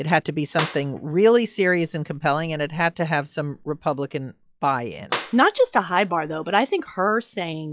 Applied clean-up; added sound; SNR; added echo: classical method log-MMSE.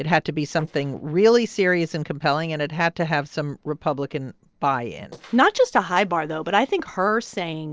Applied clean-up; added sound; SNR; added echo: neural separator model SepFormer DNS4.